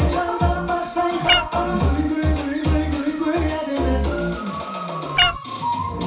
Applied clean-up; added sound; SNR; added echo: none; Meow; 1 dB; reverberation time 0.6 s.